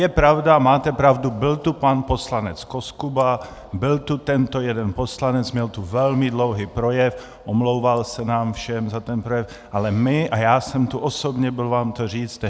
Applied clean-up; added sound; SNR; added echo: none; none; none; none.